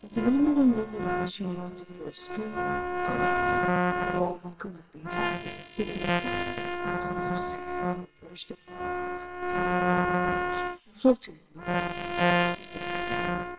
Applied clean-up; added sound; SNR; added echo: neural separator model SepFormer WHAMR!.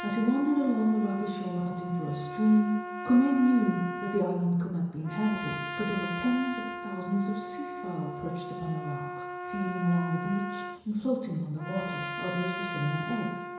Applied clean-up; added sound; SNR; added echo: none; Trumpet; 8 dB; reverberation time 1.0 s.